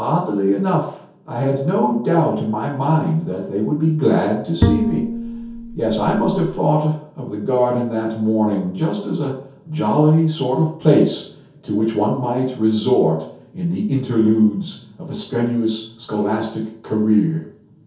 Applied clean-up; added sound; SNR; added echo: none; Bowed string instrument; 3 dB; reverberation time 0.6 s.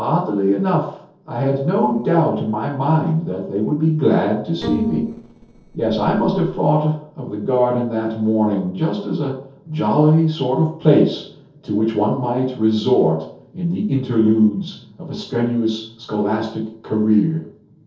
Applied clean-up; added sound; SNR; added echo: neural separator model SepFormer DNS4.